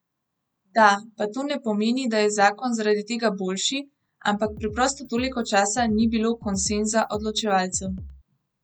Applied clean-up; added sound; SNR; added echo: none; Drum kit; 17 dB; none.